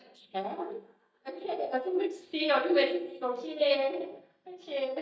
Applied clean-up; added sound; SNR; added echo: neural mask model DeepFilterNet 3.